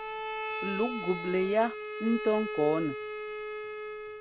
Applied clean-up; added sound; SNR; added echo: none; Bowed string instrument; 5 dB; none.